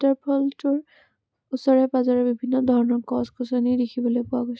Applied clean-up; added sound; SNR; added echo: none; none; none; none.